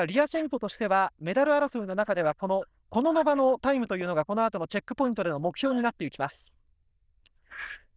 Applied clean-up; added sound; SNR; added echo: neural diffusion model UNIVERSE++.